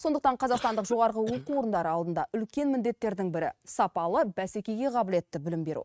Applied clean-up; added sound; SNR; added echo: neural mask model RNNoise.